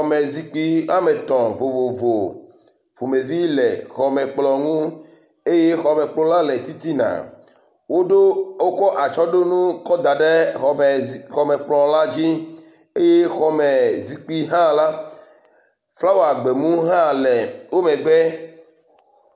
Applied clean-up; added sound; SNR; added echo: none; none; none; none.